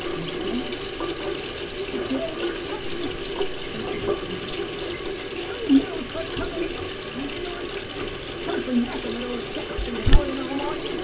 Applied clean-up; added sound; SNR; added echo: none; Sink (filling or washing) / Water tap, faucet; -5 dB; reverberation time 0.3 s.